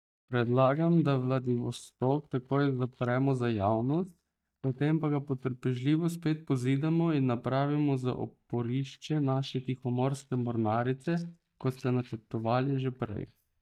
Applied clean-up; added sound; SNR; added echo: neural mask model DeepFilterNet 3.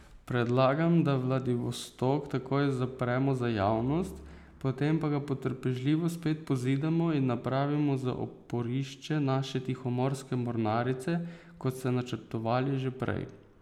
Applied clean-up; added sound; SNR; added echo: none; none; none; none.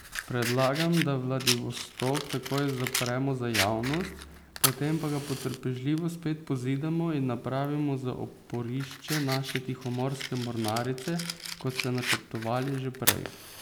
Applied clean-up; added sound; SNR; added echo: none; Fire; 6 dB; none.